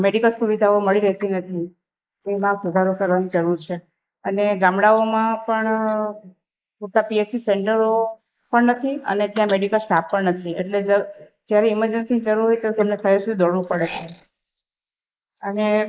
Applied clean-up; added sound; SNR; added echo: neural mask model Resemble Enhance denoiser.